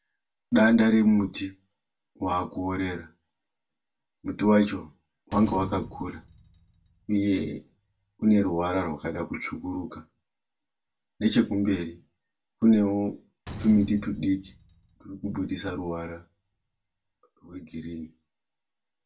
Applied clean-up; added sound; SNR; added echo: none; Slam; 17 dB; reverberation time 0.2 s.